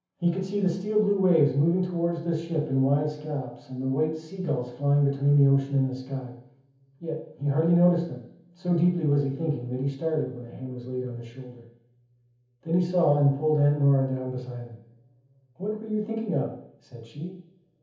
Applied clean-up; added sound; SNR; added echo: none; none; none; reverberation time 0.7 s.